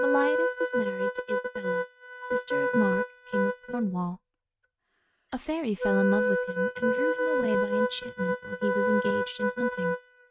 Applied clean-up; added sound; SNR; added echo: neural mask model RNNoise.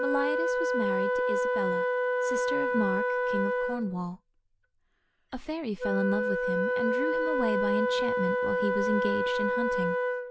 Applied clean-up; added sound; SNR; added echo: none; Wind instrument, woodwind instrument; -5 dB; none.